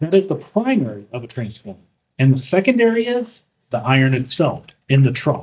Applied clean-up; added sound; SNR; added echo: neural mask model DeepFilterNet 3.